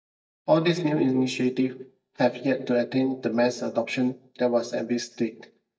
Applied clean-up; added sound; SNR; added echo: neural mask model DeepFilterNet 3.